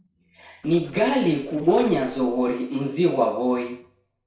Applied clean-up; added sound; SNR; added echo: neural separator model SepFormer DNS4.